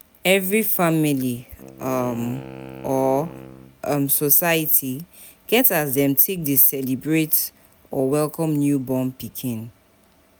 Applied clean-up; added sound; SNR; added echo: none; Wind instrument, woodwind instrument; 18 dB; none.